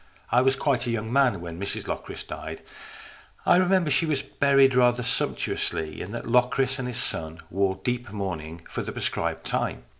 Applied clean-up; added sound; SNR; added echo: none; none; none; none.